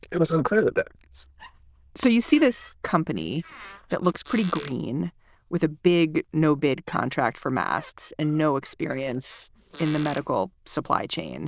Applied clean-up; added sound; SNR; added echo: neural diffusion model UNIVERSE++.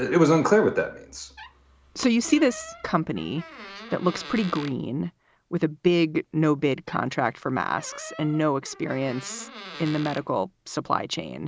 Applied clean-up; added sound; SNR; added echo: none; Door; 19 dB; none.